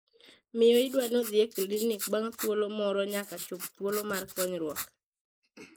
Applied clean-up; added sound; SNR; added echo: neural mask model Resemble Enhance denoiser.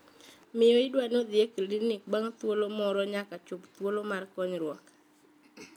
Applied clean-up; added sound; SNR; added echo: none; none; none; none.